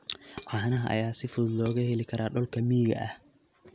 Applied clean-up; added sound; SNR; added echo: none; Dishes, pots, and pans; 19 dB; none.